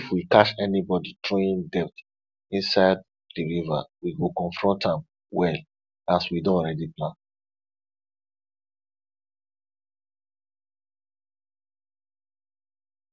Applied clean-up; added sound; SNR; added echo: none; none; none; none.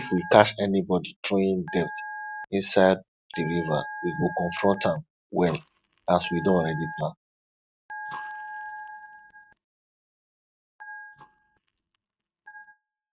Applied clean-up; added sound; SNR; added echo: neural mask model RNNoise.